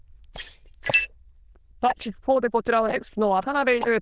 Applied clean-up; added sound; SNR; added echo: neural diffusion model UNIVERSE++.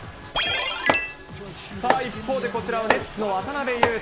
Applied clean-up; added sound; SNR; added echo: none; Domestic sounds, home sounds; 3 dB; none.